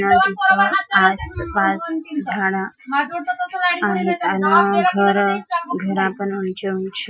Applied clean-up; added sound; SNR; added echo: classical method Wiener filter.